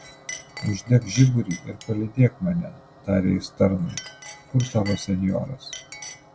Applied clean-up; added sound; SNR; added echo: none; Chink, clink; 18 dB; none.